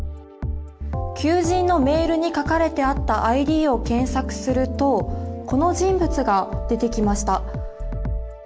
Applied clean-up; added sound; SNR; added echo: none; none; none; none.